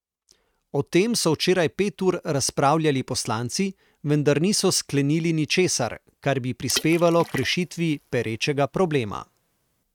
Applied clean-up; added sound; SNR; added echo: neural mask model RNNoise.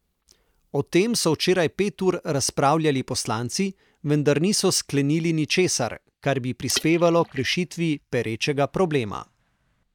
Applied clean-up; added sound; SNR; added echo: neural mask model DeepFilterNet 3.